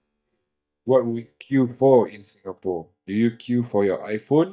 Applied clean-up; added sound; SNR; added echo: neural mask model DeepFilterNet 3.